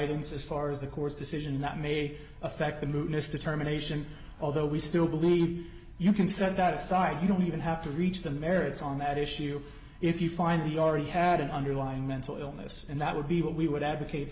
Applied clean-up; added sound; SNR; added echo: none; none; none; none.